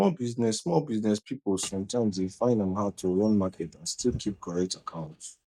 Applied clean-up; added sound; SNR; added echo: neural mask model DeepFilterNet 3.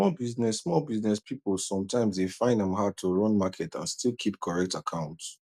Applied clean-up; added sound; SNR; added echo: none; none; none; none.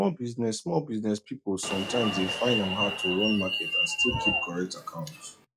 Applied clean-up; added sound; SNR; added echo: classical method log-MMSE.